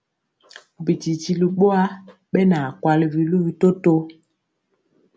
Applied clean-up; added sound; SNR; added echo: none; none; none; none.